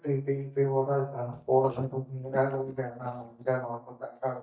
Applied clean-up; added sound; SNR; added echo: neural mask model DeepFilterNet 3.